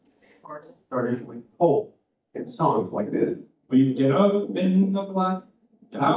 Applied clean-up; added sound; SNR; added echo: neural mask model DeepFilterNet 3.